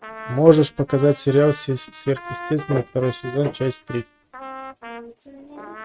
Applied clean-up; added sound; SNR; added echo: neural mask model RNNoise.